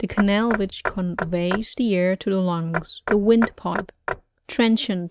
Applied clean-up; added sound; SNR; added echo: neural mask model RNNoise.